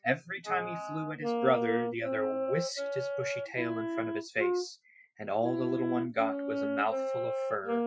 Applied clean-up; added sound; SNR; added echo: classical method Wiener filter.